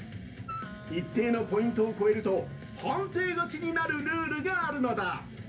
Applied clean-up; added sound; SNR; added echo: none; Wind instrument, woodwind instrument; 17 dB; reverberation time 0.3 s.